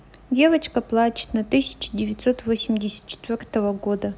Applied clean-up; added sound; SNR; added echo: none; none; none; none.